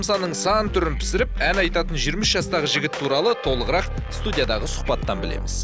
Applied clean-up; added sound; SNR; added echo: none; none; none; none.